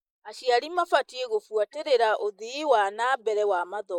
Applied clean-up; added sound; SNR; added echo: neural mask model Resemble Enhance denoiser.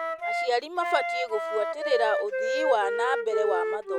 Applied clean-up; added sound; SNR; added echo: none; Wind instrument, woodwind instrument; 0 dB; none.